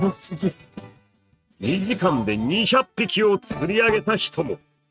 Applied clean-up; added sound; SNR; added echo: neural mask model RNNoise.